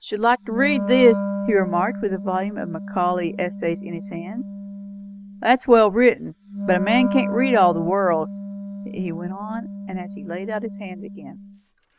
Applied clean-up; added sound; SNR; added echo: none; Wind instrument, woodwind instrument; 8 dB; none.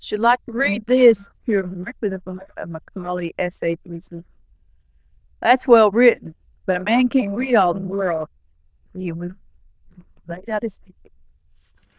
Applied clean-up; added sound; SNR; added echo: neural diffusion model UNIVERSE++.